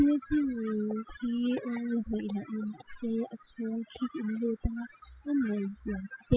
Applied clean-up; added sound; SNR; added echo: classical method spectral subtraction.